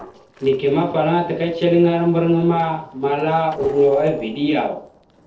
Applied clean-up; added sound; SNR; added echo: neural separator model SepFormer DNS4.